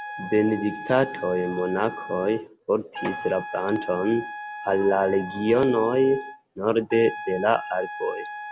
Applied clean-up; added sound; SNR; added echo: none; Trumpet; 12 dB; none.